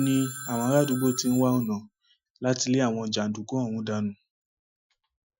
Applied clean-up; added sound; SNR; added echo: classical method Wiener filter.